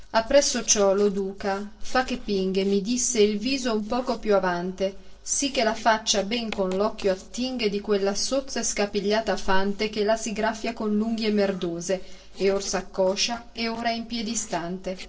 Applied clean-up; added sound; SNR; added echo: neural separator model SepFormer DNS4.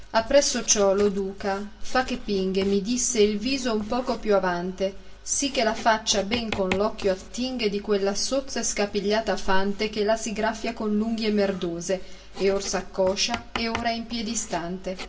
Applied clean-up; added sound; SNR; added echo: none; Writing; 16 dB; reverberation time 0.2 s.